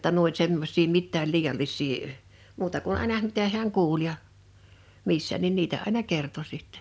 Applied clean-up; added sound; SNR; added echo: none; none; none; none.